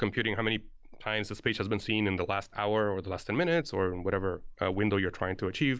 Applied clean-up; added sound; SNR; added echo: none; Buzz; 18 dB; none.